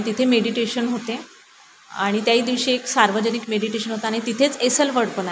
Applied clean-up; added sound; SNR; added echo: none; none; none; none.